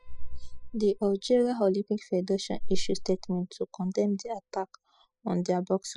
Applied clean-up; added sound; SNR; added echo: classical method spectral subtraction.